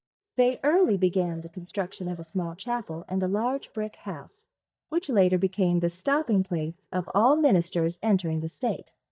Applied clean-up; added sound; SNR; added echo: neural mask model DeepFilterNet 3.